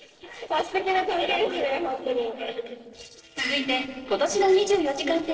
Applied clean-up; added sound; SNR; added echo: neural separator model SepFormer DNS4.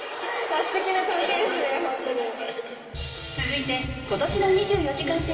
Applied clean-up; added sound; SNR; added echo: none; Wind instrument, woodwind instrument; 19 dB; reverberation time 2.8 s.